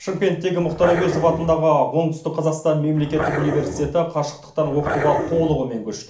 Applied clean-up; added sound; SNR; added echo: none; Growling; 6 dB; reverberation time 0.4 s.